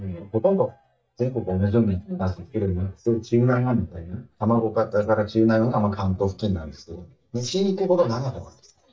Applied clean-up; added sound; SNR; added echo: neural mask model DeepFilterNet 3.